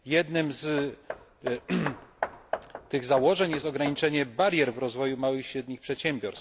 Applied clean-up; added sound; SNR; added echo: none; Hammer; 13 dB; none.